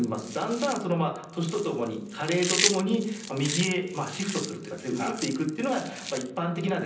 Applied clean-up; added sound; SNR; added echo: none; Chewing, mastication; 7 dB; reverberation time 0.6 s.